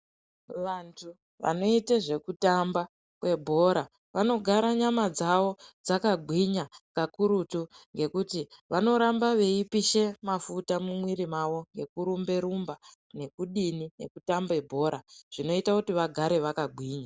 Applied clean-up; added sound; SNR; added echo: none; none; none; none.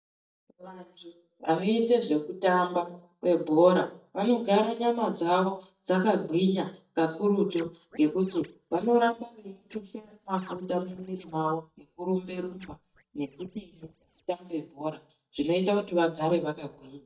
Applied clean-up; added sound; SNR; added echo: neural mask model DeepFilterNet 3.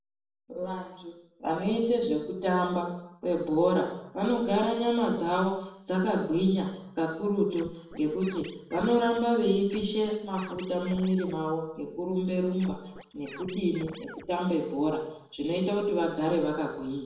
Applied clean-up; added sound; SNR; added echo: none; Scratching (performance technique); 18 dB; reverberation time 0.7 s.